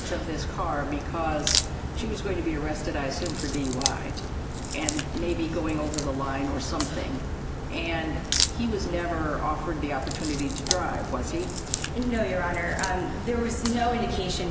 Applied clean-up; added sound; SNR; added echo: none; Crack; 0 dB; none.